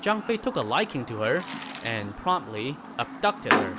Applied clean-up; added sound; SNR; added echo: none; Chirp, tweet; 3 dB; none.